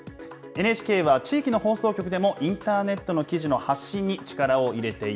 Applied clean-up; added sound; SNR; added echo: none; none; none; none.